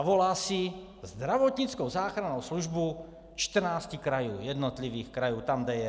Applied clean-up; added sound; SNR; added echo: none; none; none; none.